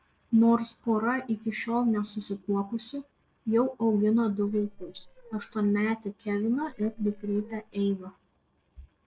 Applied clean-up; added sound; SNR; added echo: neural separator model SepFormer DNS4.